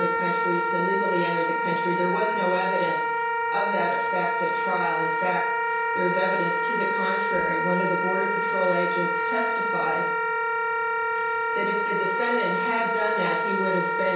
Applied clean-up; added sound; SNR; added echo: none; Wind instrument, woodwind instrument; -4 dB; reverberation time 0.7 s.